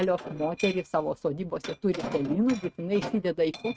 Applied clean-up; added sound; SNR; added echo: neural mask model RNNoise.